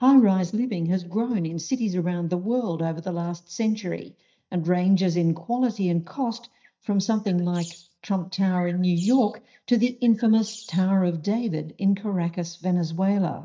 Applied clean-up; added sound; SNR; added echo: neural mask model DeepFilterNet 3.